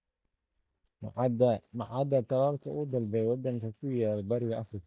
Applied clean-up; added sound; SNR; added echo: neural mask model DeepFilterNet 3.